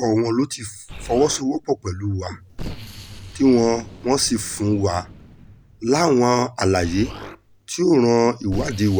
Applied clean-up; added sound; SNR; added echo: none; Explosion; 16 dB; none.